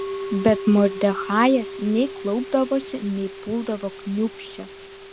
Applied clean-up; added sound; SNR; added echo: none; Musical instrument; 11 dB; none.